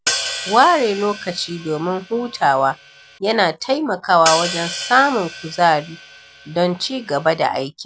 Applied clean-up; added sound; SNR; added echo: none; Hi-hat; 10 dB; none.